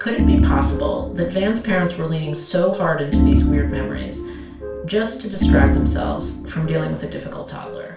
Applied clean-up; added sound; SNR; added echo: none; Organ; -3 dB; reverberation time 0.4 s.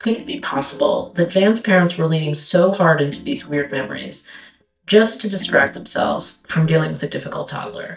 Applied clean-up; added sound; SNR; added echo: neural mask model DeepFilterNet 3.